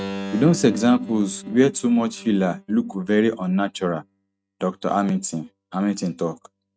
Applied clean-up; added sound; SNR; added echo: neural mask model RNNoise.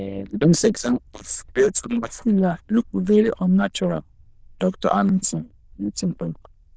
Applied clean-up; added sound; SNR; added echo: neural diffusion model UNIVERSE++.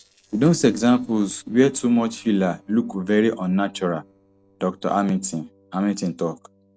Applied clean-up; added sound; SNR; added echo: neural separator model SepFormer DNS4.